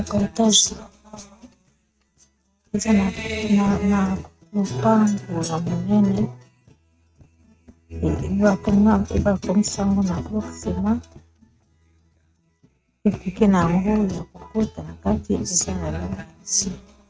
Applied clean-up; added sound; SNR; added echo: neural mask model RNNoise.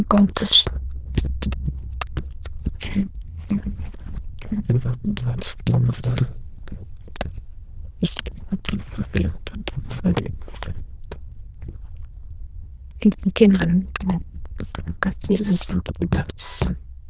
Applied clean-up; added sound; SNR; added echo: neural diffusion model UNIVERSE++.